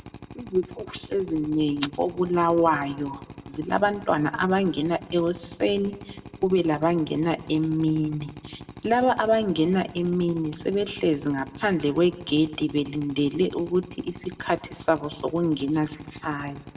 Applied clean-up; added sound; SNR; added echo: none; Drill; 17 dB; reverberation time 0.6 s.